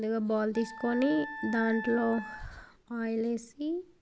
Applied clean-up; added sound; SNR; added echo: none; Wind instrument, woodwind instrument; 11 dB; none.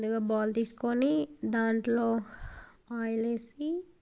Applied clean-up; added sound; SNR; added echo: none; none; none; none.